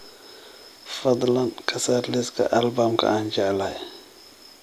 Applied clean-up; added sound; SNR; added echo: none; none; none; none.